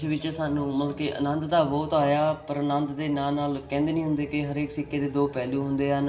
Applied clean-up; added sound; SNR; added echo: none; none; none; reverberation time 0.6 s.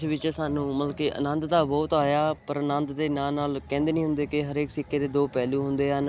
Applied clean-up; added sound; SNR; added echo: none; none; none; none.